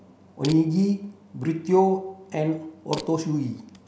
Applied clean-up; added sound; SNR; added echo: none; Crushing; 15 dB; none.